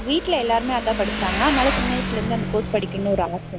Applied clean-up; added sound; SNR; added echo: none; Motorcycle; 4 dB; none.